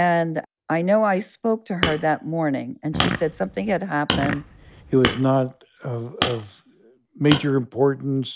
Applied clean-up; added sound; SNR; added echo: none; Fart + Hammer; 6 dB; none.